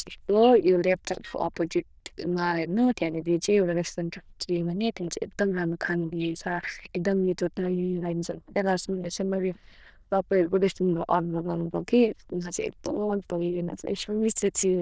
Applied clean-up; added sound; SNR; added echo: neural diffusion model UNIVERSE++.